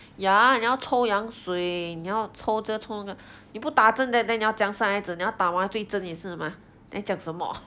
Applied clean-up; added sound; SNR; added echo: none; none; none; none.